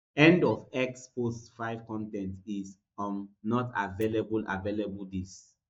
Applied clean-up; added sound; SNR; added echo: neural mask model DeepFilterNet 3.